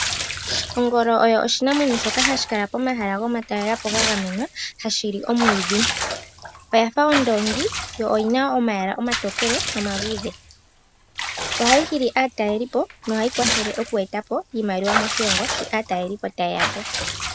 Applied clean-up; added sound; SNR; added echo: none; Bathtub (filling or washing) / Water / Liquid; 5 dB; none.